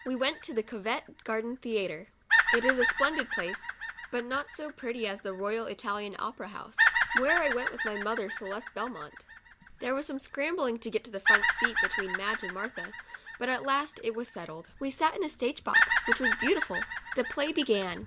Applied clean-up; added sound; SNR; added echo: none; Bird vocalization, bird call, bird song; 0 dB; none.